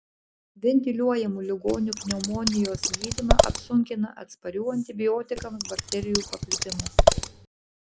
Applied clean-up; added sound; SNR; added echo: none; Scissors; -3 dB; none.